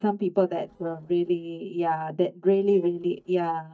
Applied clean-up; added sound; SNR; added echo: neural mask model DeepFilterNet 3.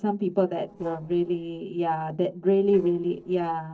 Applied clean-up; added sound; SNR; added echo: neural separator model SepFormer DNS4.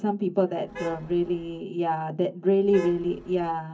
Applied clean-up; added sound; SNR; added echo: none; Traffic noise, roadway noise / Vehicle horn, car horn, honking; 15 dB; reverberation time 0.3 s.